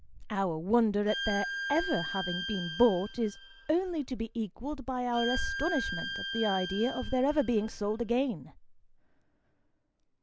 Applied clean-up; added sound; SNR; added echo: none; Bowed string instrument; 8 dB; none.